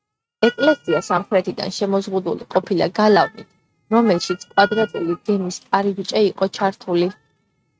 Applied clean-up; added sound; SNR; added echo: neural mask model RNNoise.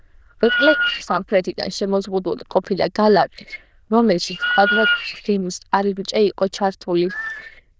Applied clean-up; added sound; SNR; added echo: neural diffusion model UNIVERSE++.